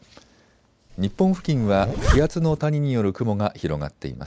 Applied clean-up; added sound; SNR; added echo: none; Zipper (clothing); 2 dB; none.